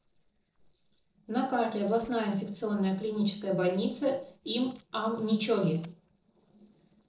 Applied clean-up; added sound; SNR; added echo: neural separator model SepFormer DNS4.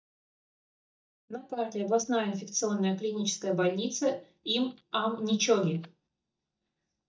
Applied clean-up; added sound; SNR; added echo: neural mask model DeepFilterNet 3.